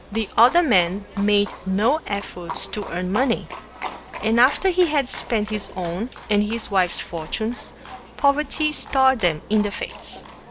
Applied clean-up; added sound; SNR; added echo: none; Livestock, farm animals, working animals; 15 dB; none.